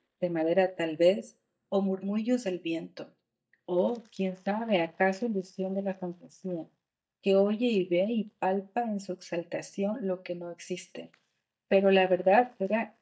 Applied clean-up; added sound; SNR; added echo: neural mask model DeepFilterNet 3.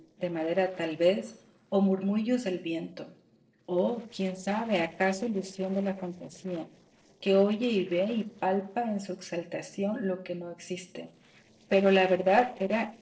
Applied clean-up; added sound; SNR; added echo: neural separator model SepFormer DNS4.